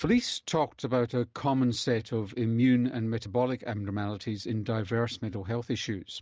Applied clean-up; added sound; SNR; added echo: none; none; none; none.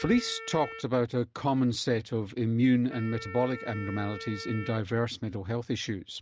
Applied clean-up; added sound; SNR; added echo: none; Wind instrument, woodwind instrument; 16 dB; none.